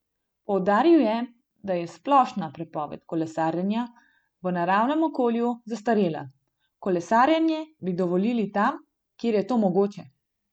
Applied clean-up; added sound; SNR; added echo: none; none; none; none.